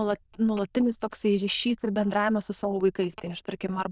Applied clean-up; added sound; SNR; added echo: neural diffusion model UNIVERSE++.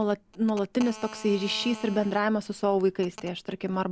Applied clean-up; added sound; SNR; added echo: none; Telephone; 19 dB; none.